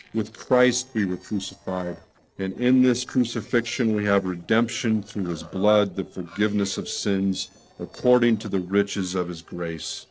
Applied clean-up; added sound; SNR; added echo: neural separator model SepFormer DNS4.